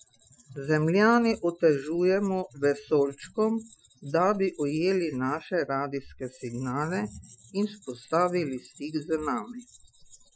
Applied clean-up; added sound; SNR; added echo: classical method Wiener filter.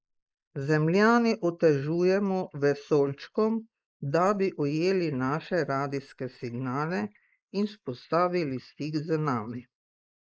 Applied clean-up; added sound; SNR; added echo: neural mask model Resemble Enhance denoiser.